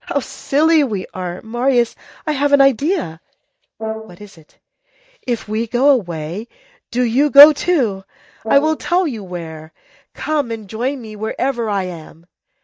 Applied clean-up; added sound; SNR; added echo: neural mask model DeepFilterNet 3.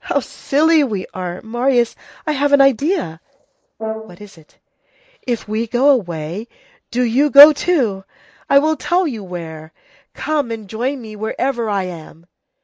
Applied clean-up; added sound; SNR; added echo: neural mask model Resemble Enhance denoiser.